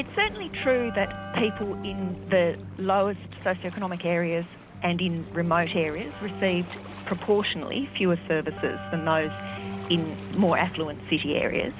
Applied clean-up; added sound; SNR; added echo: none; Waves, surf + Keyboard (musical); 11 dB; none.